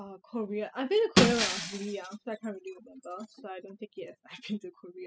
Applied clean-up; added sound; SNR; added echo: classical method spectral subtraction.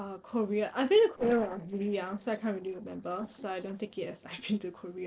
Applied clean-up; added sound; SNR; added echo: neural separator model SepFormer DNS4.